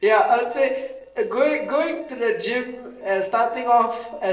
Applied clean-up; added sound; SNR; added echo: neural separator model SepFormer DNS4.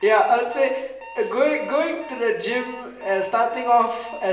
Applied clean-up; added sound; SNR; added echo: none; Alarm; 19 dB; reverberation time 0.8 s.